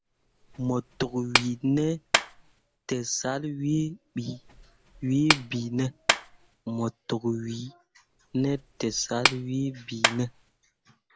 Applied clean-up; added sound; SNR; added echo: none; Clapping; 2 dB; none.